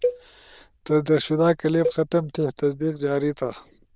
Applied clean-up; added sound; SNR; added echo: neural diffusion model UNIVERSE++.